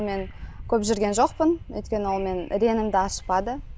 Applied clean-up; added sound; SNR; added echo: none; Subway, metro, underground / Wind; 13 dB; none.